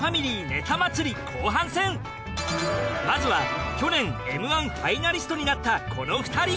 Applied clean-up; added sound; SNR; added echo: none; none; none; none.